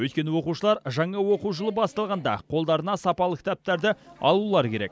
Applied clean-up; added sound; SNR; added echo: none; none; none; none.